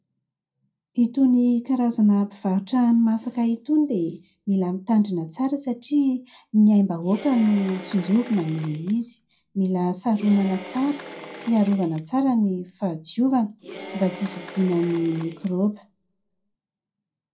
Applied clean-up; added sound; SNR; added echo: none; Applause / Cheering; 17 dB; reverberation time 0.2 s.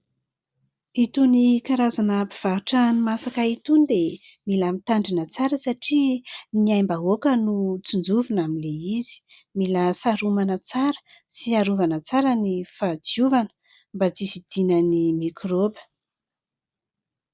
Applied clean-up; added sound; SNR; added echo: none; none; none; none.